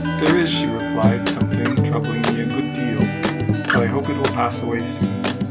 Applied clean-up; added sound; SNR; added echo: none; Acoustic guitar; -4 dB; none.